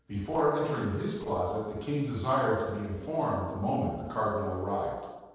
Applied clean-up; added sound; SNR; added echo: neural separator model SepFormer DNS4.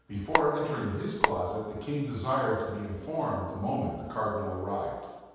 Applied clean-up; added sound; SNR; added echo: none; Telephone; -2 dB; reverberation time 1.2 s.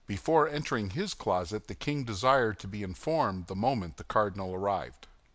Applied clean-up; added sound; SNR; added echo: none; none; none; none.